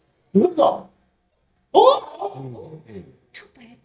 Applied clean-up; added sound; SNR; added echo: neural mask model DeepFilterNet 3.